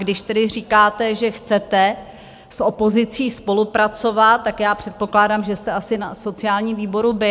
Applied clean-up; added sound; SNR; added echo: none; none; none; none.